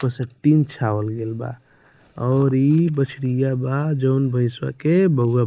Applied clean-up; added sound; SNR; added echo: neural mask model Resemble Enhance denoiser.